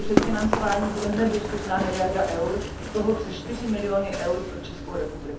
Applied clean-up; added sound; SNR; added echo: none; Run; 3 dB; reverberation time 0.6 s.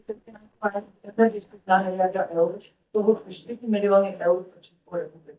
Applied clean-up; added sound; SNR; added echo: neural mask model DeepFilterNet 3.